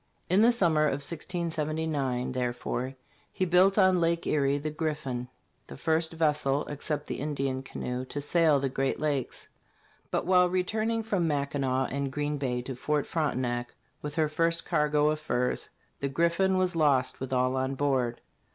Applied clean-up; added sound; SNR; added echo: none; none; none; none.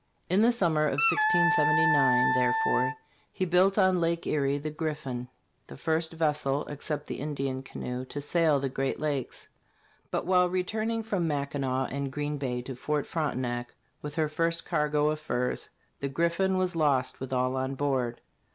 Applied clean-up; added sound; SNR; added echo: none; Wind instrument, woodwind instrument; -2 dB; none.